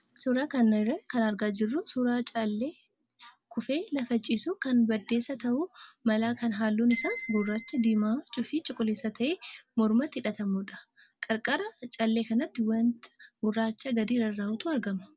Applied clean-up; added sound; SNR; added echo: none; Bicycle bell; 6 dB; none.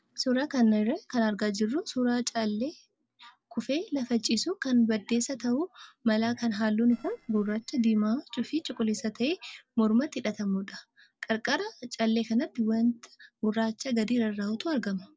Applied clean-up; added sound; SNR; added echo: neural separator model SepFormer DNS4.